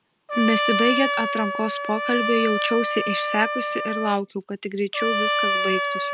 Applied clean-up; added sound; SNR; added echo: none; Trumpet; 1 dB; none.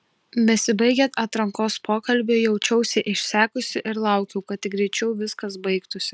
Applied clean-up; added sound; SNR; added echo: none; none; none; none.